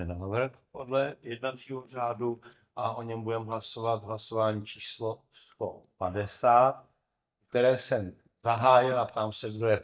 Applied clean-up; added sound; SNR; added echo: neural mask model DeepFilterNet 3.